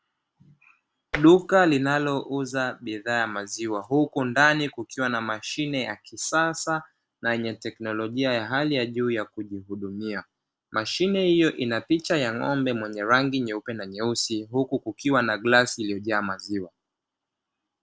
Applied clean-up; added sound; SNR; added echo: neural separator model SepFormer DNS4.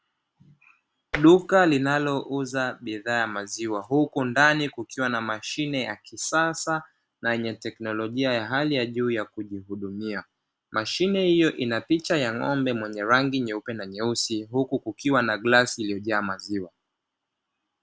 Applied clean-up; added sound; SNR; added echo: none; Tap; 9 dB; none.